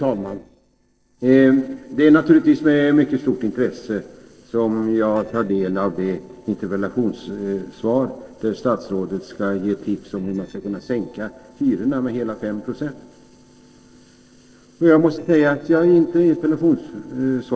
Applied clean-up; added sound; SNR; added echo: neural separator model SepFormer DNS4.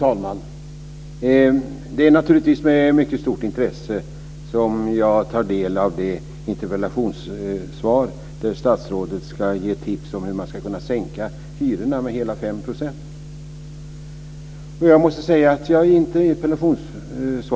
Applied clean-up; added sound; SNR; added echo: none; none; none; none.